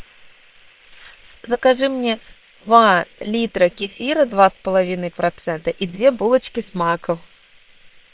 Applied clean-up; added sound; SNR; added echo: neural separator model SepFormer WHAM!.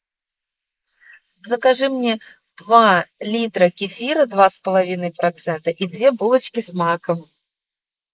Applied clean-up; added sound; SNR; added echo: neural mask model Resemble Enhance denoiser.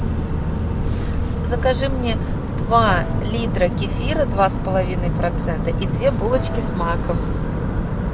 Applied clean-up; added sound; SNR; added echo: none; Piano; 14 dB; none.